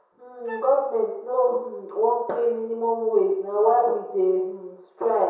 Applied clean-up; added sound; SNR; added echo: none; Wind instrument, woodwind instrument; 19 dB; reverberation time 0.7 s.